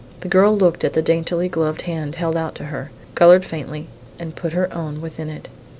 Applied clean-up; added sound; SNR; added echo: none; none; none; none.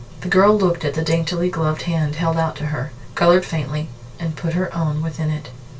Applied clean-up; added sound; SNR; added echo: none; none; none; reverberation time 0.2 s.